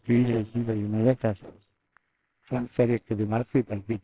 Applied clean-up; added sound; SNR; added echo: neural separator model SepFormer WHAMR!.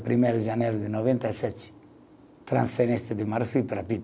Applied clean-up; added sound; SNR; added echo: none; none; none; none.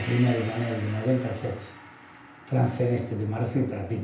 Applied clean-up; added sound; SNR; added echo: none; Gong; 17 dB; reverberation time 0.5 s.